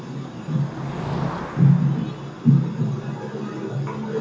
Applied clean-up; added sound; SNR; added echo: none; Motor vehicle (road); 16 dB; reverberation time 0.7 s.